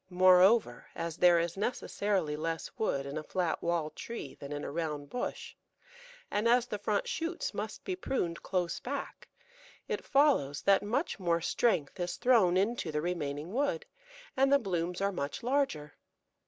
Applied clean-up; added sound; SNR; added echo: none; none; none; none.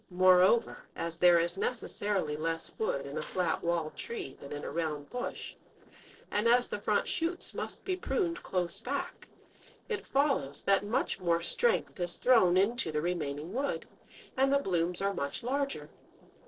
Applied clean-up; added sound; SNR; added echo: neural separator model SepFormer DNS4.